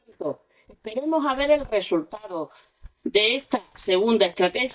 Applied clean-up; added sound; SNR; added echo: neural mask model DeepFilterNet 3.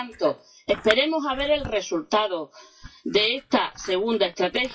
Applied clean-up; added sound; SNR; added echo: classical method WPE with log-MMSE.